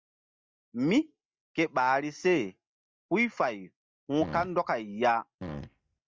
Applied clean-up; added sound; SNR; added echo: neural mask model DeepFilterNet 3.